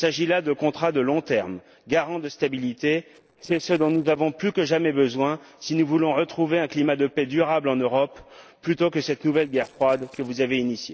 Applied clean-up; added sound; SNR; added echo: neural separator model SepFormer DNS4.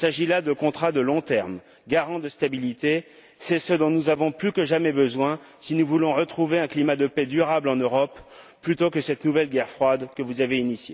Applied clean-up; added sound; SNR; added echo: none; none; none; none.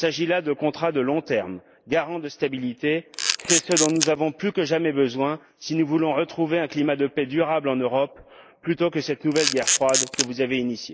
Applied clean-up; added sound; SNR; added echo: neural mask model Resemble Enhance denoiser.